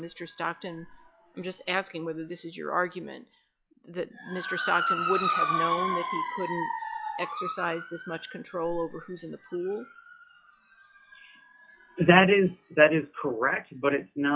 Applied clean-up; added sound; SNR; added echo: classical method log-MMSE.